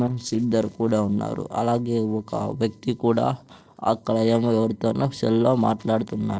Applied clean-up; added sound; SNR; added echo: neural separator model SepFormer DNS4.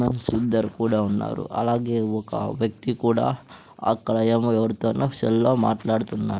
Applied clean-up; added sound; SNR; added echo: neural mask model Resemble Enhance denoiser.